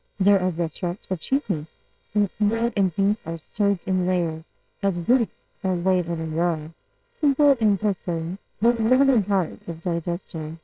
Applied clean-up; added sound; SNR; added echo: neural separator model SepFormer WHAMR!.